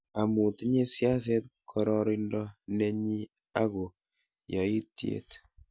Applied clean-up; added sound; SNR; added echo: none; none; none; none.